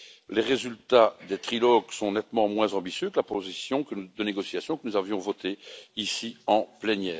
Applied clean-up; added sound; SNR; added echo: none; none; none; none.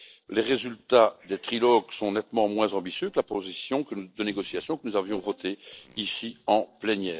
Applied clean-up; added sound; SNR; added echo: neural separator model SepFormer DNS4.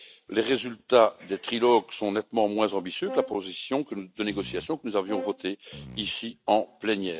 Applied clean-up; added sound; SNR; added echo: neural mask model RNNoise.